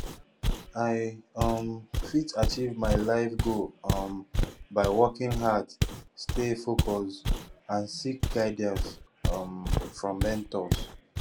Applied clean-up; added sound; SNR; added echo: none; Walk, footsteps; 2 dB; none.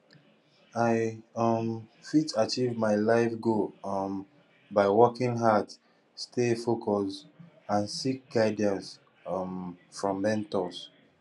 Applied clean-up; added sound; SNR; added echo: none; none; none; none.